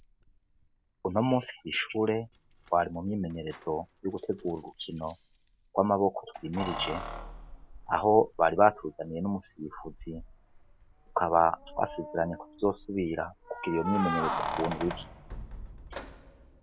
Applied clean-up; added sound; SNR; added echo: none; Keys jangling; 11 dB; none.